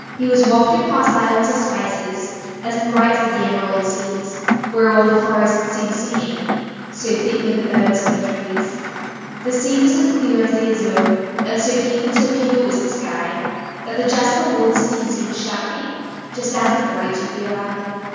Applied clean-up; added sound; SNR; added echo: none; Rain; 7 dB; reverberation time 2.1 s.